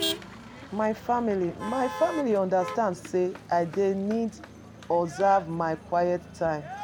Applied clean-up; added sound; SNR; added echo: none; Motor vehicle (road); 12 dB; none.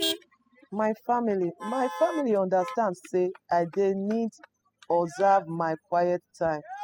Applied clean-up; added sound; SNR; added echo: classical method spectral subtraction.